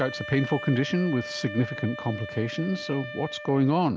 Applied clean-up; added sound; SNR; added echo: none; Wind instrument, woodwind instrument; 11 dB; none.